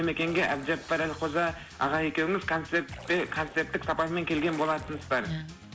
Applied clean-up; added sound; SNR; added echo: none; Splash, splatter; 19 dB; none.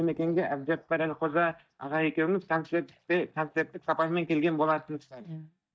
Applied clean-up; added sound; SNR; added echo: neural mask model DeepFilterNet 3.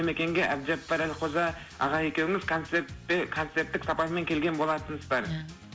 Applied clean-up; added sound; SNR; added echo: none; none; none; none.